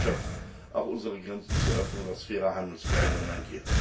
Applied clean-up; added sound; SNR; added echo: none; Breathing; -3 dB; reverberation time 0.3 s.